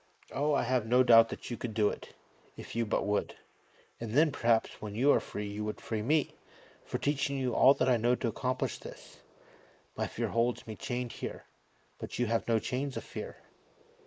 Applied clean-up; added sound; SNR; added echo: neural mask model Resemble Enhance denoiser.